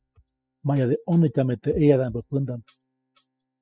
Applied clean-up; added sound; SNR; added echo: classical method spectral subtraction.